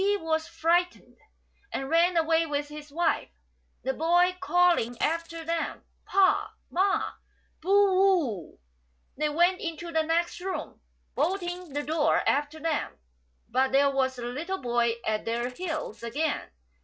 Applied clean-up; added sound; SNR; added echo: neural separator model SepFormer DNS4.